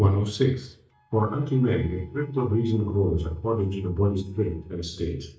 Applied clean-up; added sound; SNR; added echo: neural mask model DeepFilterNet 3.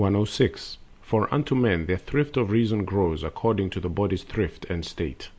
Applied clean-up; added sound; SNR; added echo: none; none; none; none.